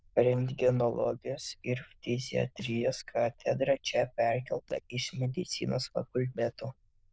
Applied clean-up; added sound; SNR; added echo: neural diffusion model UNIVERSE++.